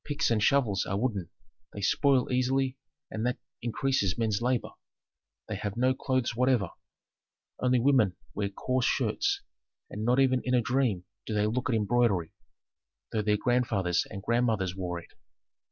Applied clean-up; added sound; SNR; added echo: none; none; none; none.